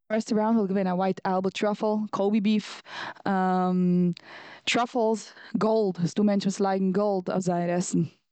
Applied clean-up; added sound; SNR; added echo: none; none; none; none.